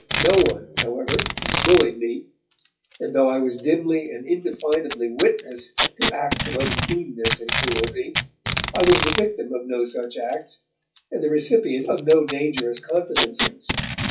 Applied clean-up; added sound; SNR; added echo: classical method WPE with log-MMSE.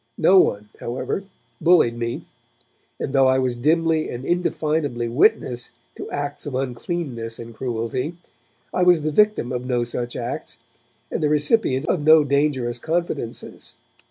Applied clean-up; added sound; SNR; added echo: none; none; none; none.